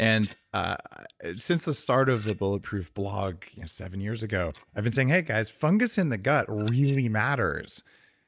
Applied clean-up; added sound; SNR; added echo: neural mask model DeepFilterNet 3.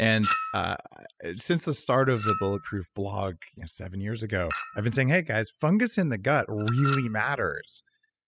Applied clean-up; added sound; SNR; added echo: classical method spectral subtraction.